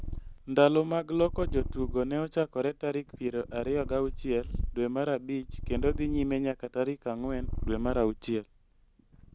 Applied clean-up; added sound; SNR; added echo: none; Purr; 7 dB; none.